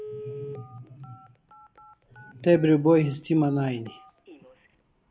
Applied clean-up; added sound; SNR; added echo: none; Telephone; 19 dB; none.